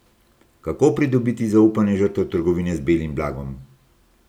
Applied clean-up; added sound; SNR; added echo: none; none; none; none.